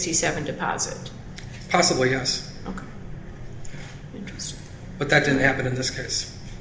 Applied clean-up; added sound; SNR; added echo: none; none; none; reverberation time 0.8 s.